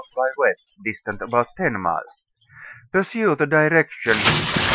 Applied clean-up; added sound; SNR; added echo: classical method Wiener filter.